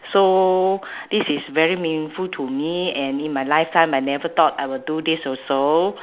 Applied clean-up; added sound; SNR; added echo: none; none; none; none.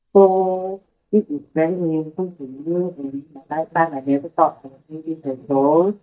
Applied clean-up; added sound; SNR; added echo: neural mask model DeepFilterNet 3.